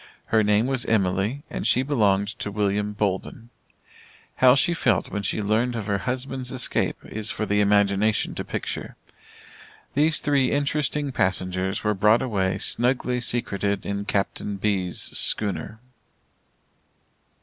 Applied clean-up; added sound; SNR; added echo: none; none; none; none.